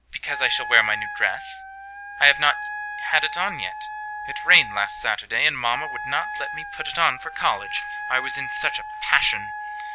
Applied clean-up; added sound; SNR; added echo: none; Wind instrument, woodwind instrument; 9 dB; none.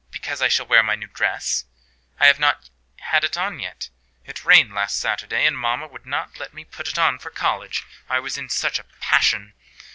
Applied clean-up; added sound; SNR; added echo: none; none; none; none.